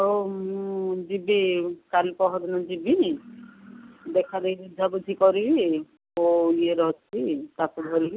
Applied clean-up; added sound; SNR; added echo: none; none; none; none.